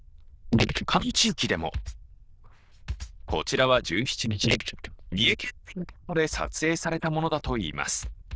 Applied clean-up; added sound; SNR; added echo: neural diffusion model UNIVERSE++.